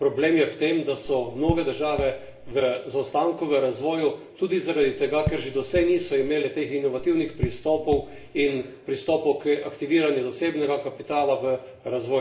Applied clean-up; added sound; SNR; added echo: none; Raindrop / Drip; 10 dB; reverberation time 0.5 s.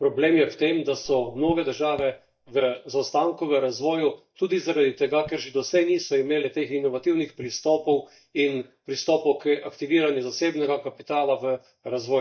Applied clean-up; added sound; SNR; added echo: neural mask model DeepFilterNet 3.